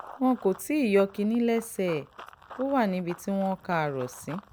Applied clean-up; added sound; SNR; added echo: none; Run; 20 dB; none.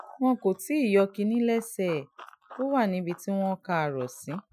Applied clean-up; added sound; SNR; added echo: classical method Wiener filter.